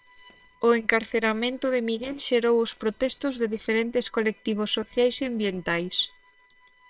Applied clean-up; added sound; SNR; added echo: neural separator model SepFormer WHAM!.